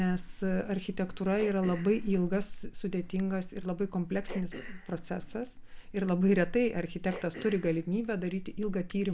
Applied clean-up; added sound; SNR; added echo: none; Cough; 19 dB; none.